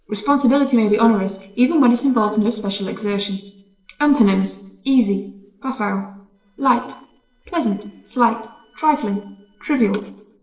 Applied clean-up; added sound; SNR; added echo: neural separator model SepFormer DNS4.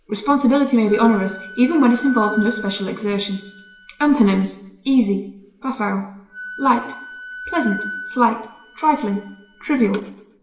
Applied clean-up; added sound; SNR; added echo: none; Wind instrument, woodwind instrument; 15 dB; reverberation time 0.8 s.